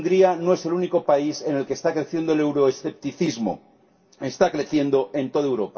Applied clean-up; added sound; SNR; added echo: none; none; none; reverberation time 0.2 s.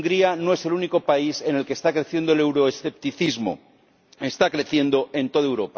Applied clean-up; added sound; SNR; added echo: none; none; none; none.